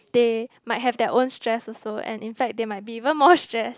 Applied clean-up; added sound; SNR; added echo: none; none; none; none.